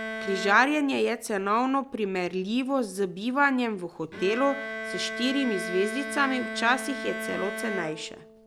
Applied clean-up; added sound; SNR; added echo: none; Bowed string instrument; 9 dB; none.